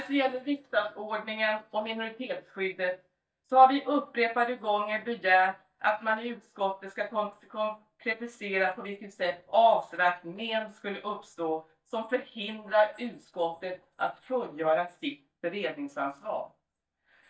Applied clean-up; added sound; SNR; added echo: neural mask model DeepFilterNet 3.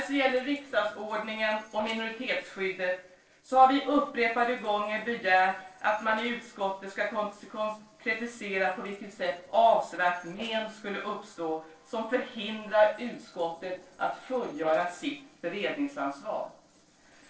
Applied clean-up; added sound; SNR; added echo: neural separator model SepFormer DNS4.